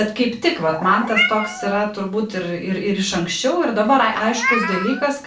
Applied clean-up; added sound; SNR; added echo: none; Meow; 7 dB; reverberation time 0.3 s.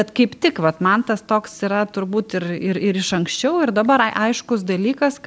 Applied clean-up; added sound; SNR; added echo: none; none; none; none.